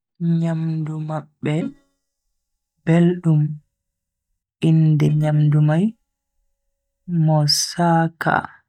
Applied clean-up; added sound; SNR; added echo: neural mask model DeepFilterNet 3.